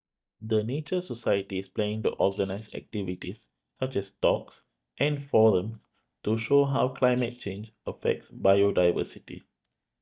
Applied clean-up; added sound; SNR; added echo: neural mask model DeepFilterNet 3.